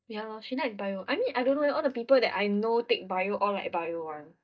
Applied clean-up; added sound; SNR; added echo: neural mask model DeepFilterNet 3.